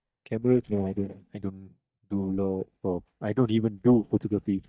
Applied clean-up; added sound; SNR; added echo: neural mask model DeepFilterNet 3.